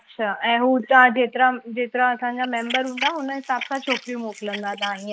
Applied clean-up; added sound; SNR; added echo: neural mask model Resemble Enhance denoiser.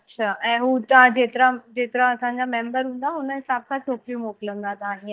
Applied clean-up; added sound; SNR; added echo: neural mask model DeepFilterNet 3.